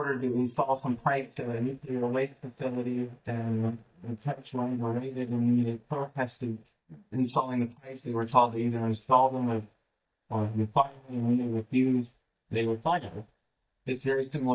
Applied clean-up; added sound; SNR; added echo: neural mask model DeepFilterNet 3.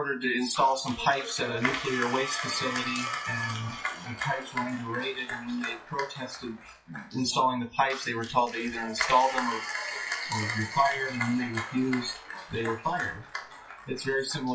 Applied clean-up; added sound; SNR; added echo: classical method WPE with log-MMSE.